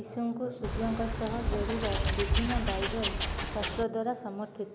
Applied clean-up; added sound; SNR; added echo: none; Wild animals; -2 dB; none.